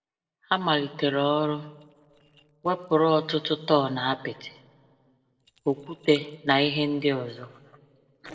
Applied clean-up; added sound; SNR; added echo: neural separator model SepFormer DNS4.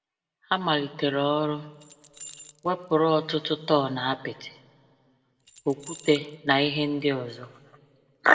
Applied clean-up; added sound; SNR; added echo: none; Keys jangling; 20 dB; reverberation time 0.8 s.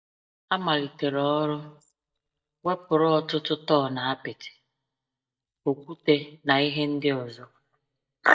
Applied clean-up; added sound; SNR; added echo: neural mask model DeepFilterNet 3.